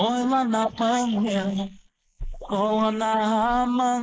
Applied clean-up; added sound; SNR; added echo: neural mask model Resemble Enhance denoiser.